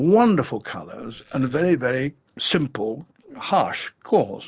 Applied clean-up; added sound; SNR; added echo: neural separator model SepFormer DNS4.